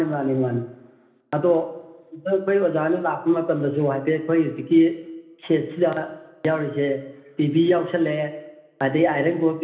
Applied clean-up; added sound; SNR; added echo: none; none; none; reverberation time 1.1 s.